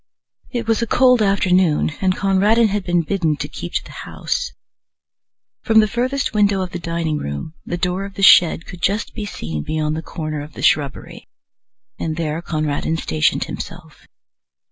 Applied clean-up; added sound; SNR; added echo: none; none; none; none.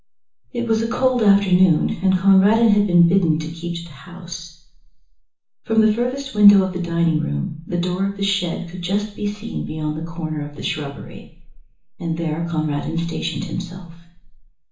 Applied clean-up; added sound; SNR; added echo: none; none; none; reverberation time 0.8 s.